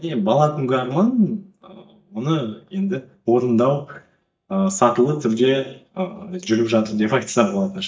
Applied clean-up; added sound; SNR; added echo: neural mask model DeepFilterNet 3.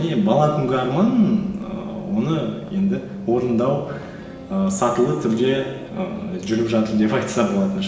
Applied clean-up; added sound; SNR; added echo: none; Church bell; 18 dB; reverberation time 2.0 s.